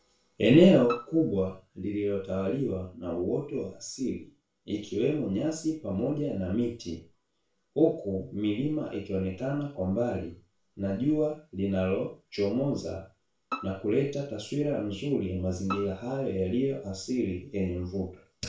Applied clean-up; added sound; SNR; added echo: none; Bowed string instrument; 13 dB; reverberation time 0.3 s.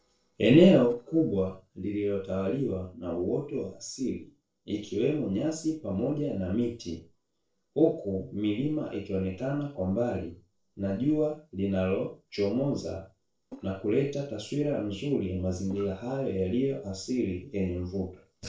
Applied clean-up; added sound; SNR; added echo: neural separator model SepFormer DNS4.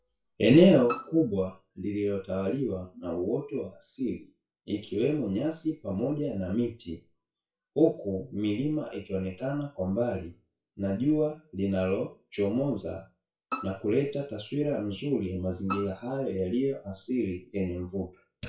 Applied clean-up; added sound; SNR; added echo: classical method WPE with log-MMSE.